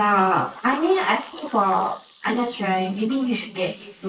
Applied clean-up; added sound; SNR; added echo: neural mask model Resemble Enhance denoiser.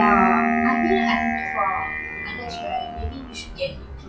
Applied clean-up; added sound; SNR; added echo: classical method log-MMSE.